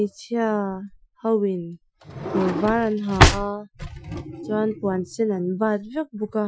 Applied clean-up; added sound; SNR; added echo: classical method Wiener filter.